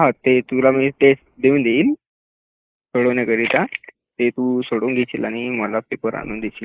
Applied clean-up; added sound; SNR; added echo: neural mask model Resemble Enhance denoiser.